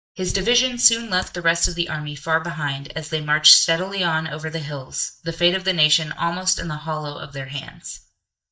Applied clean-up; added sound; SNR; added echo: neural mask model DeepFilterNet 3.